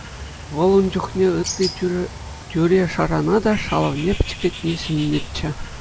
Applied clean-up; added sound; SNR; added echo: none; Bird; 12 dB; none.